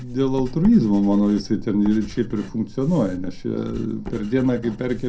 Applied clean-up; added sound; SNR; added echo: none; Writing; 13 dB; reverberation time 0.2 s.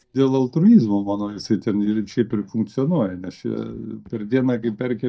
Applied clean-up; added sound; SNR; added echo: neural mask model DeepFilterNet 3.